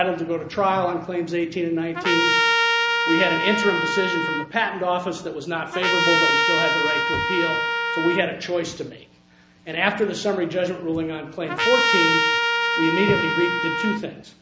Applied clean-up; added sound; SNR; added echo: none; Trumpet; -2 dB; none.